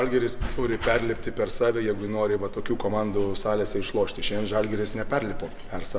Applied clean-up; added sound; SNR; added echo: none; none; none; none.